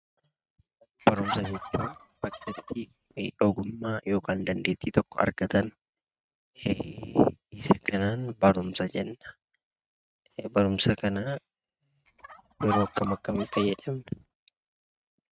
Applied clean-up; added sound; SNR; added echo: neural mask model RNNoise.